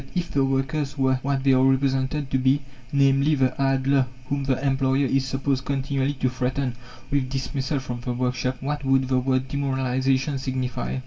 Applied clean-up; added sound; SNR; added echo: none; none; none; reverberation time 0.2 s.